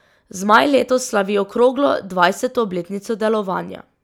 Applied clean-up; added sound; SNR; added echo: none; none; none; none.